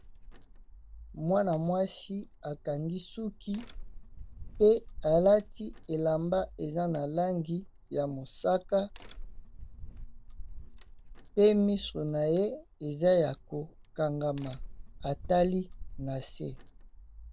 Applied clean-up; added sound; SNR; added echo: none; Crack; 14 dB; none.